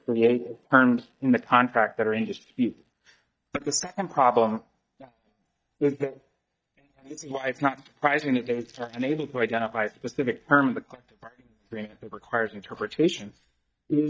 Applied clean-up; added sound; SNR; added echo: neural mask model DeepFilterNet 3.